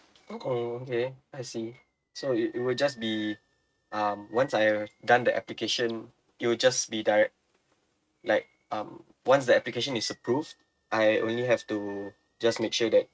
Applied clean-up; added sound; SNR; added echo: neural mask model RNNoise.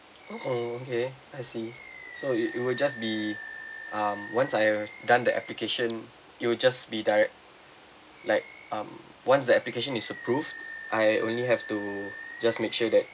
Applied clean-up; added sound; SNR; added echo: none; Animal; 16 dB; none.